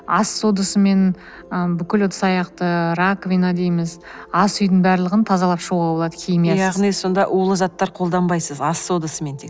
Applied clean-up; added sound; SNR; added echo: none; none; none; none.